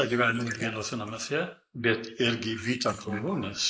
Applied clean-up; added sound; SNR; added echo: neural mask model Resemble Enhance denoiser.